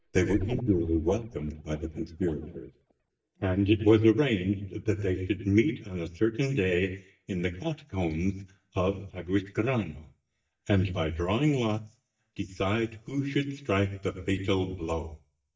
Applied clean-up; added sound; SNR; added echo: neural mask model DeepFilterNet 3.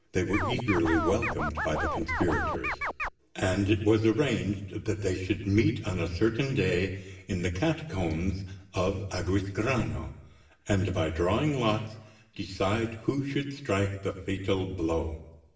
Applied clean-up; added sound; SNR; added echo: none; Scratching (performance technique); 3 dB; reverberation time 0.9 s.